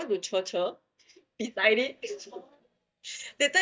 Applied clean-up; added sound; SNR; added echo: neural mask model DeepFilterNet 3.